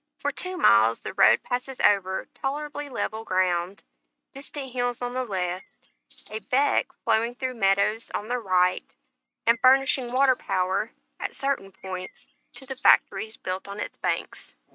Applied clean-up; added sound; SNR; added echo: neural mask model RNNoise.